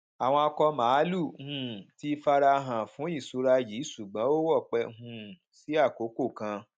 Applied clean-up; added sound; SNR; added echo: none; none; none; none.